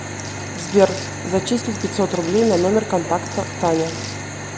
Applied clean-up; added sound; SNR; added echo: none; Rattle / Rattle (instrument); 18 dB; none.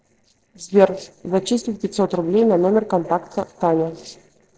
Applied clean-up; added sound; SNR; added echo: neural separator model SepFormer DNS4.